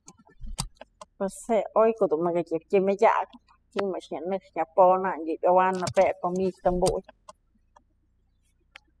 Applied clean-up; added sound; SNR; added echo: classical method spectral subtraction.